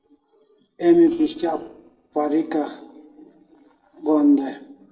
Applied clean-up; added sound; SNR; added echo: neural separator model SepFormer DNS4.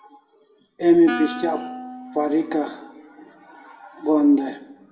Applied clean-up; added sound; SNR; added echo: none; Wind instrument, woodwind instrument; 12 dB; reverberation time 0.7 s.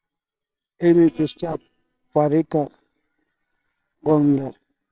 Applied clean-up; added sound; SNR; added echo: neural separator model SepFormer WHAMR!.